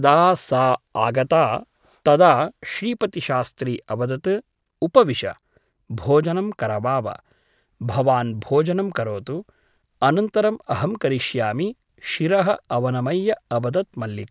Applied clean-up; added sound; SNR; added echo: none; none; none; none.